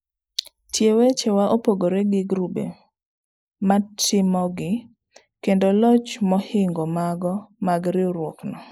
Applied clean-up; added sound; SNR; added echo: neural mask model Resemble Enhance denoiser.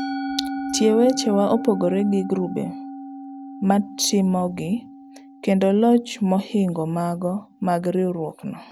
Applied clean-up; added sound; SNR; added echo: none; Musical instrument; 11 dB; none.